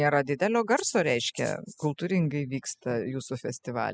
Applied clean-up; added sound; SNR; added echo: classical method spectral subtraction.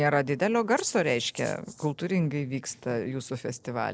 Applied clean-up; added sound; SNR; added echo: neural separator model SepFormer DNS4.